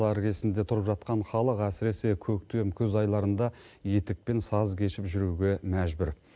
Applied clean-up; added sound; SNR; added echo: none; none; none; none.